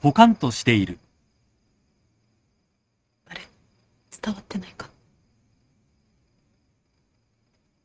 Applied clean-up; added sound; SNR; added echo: neural mask model RNNoise.